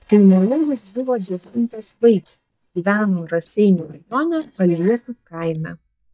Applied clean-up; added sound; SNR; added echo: neural mask model DeepFilterNet 3.